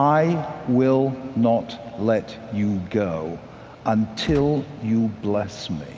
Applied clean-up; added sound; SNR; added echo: none; Gunshot, gunfire; 11 dB; none.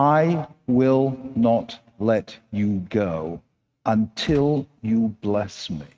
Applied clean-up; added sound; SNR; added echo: neural mask model RNNoise.